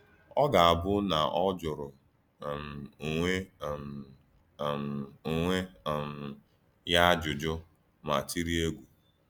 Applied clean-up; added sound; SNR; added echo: none; none; none; none.